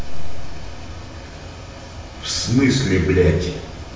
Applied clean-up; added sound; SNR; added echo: none; none; none; reverberation time 0.9 s.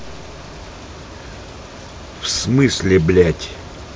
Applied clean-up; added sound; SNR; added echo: none; none; none; none.